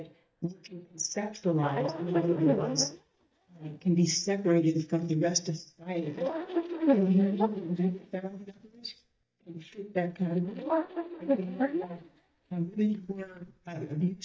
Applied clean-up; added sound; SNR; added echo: neural mask model DeepFilterNet 3.